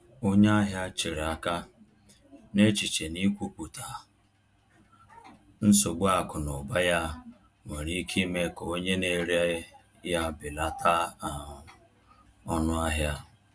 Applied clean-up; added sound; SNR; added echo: none; none; none; none.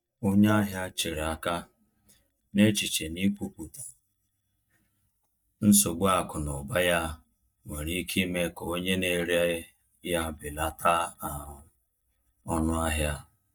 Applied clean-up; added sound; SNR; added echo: neural mask model DeepFilterNet 3.